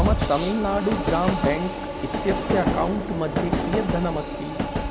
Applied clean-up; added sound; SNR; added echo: none; Train; 0 dB; none.